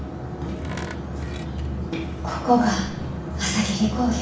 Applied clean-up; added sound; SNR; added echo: none; Tools; 17 dB; reverberation time 0.6 s.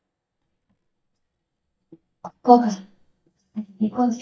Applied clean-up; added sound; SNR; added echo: neural mask model DeepFilterNet 3.